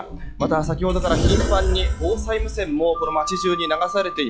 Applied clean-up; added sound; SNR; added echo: classical method log-MMSE.